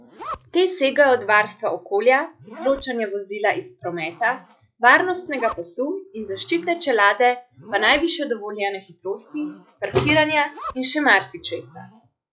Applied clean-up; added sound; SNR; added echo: classical method log-MMSE.